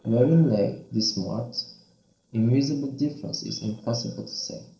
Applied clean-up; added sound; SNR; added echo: neural separator model SepFormer DNS4.